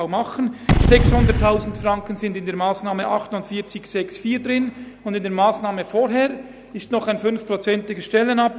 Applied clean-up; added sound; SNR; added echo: none; Gunshot, gunfire / Boom; -1 dB; none.